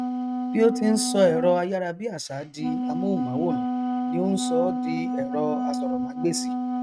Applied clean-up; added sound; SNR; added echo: neural mask model RNNoise.